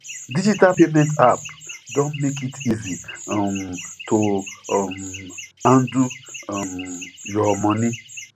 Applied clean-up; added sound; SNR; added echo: none; Chirp, tweet; 15 dB; none.